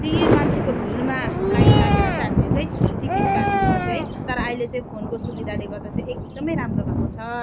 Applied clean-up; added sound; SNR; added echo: none; Thunder; -4 dB; none.